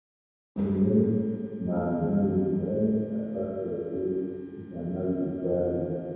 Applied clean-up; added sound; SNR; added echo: none; none; none; reverberation time 2.2 s.